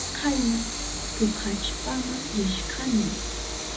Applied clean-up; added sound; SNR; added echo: none; Train; 3 dB; reverberation time 0.4 s.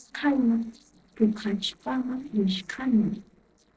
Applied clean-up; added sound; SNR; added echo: neural separator model SepFormer DNS4.